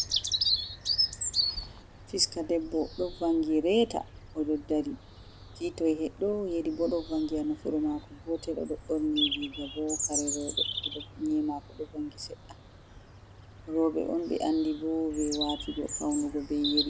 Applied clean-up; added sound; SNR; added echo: none; Bird vocalization, bird call, bird song; 5 dB; none.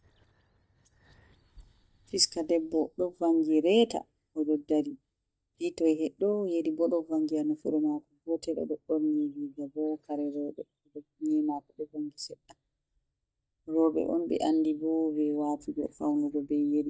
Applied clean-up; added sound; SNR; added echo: neural mask model DeepFilterNet 3.